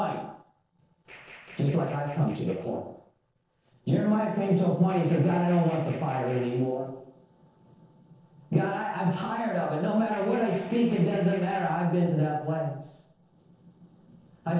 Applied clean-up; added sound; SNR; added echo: neural separator model SepFormer DNS4.